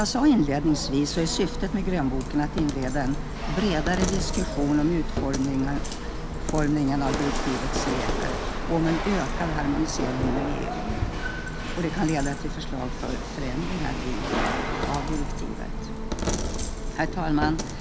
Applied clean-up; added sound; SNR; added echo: none; Coin (dropping) + Rattle / Chatter / Hiss / Engine / Mechanisms; 1 dB; none.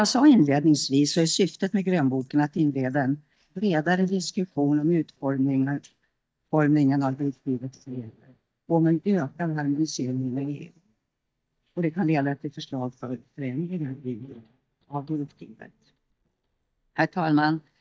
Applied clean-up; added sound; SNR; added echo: neural mask model DeepFilterNet 3.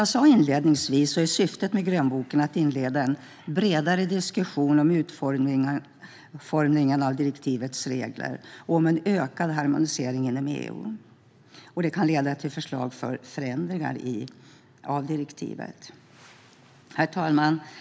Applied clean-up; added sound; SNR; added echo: none; none; none; none.